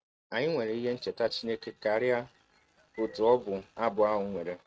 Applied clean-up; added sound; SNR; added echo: neural mask model RNNoise.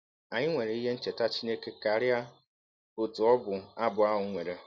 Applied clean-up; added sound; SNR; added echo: none; none; none; none.